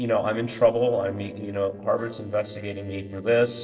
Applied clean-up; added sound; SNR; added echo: neural separator model SepFormer DNS4.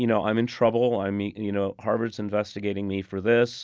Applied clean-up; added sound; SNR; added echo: none; none; none; none.